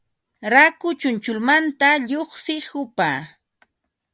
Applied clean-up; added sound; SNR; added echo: none; none; none; none.